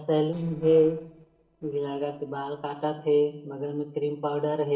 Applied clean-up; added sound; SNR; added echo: neural separator model SepFormer DNS4.